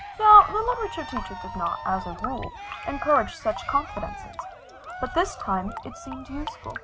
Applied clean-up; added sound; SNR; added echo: none; Drip / Sink (filling or washing) / Water tap, faucet + Cheering; 12 dB; none.